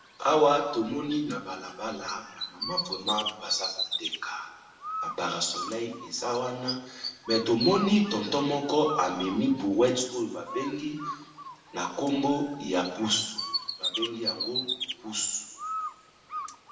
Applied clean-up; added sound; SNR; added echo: none; Bird; 8 dB; reverberation time 0.8 s.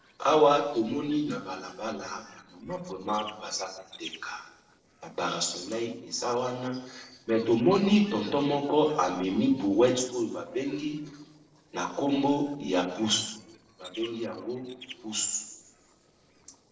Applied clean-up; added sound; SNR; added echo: neural separator model SepFormer DNS4.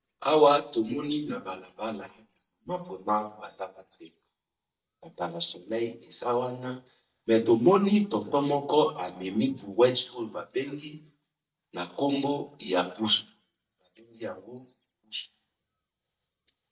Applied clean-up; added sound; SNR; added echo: neural mask model DeepFilterNet 3.